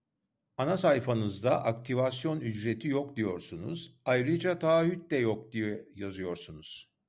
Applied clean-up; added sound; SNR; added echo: none; none; none; none.